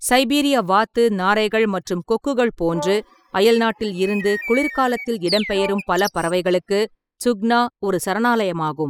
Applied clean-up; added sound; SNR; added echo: classical method spectral subtraction.